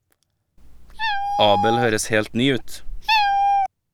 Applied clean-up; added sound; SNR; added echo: none; Meow; -2 dB; none.